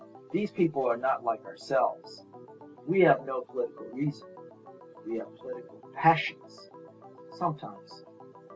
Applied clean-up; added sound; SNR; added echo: none; Organ; 18 dB; none.